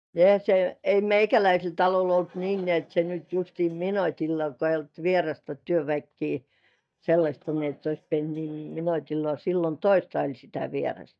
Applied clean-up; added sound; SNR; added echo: neural mask model DeepFilterNet 3.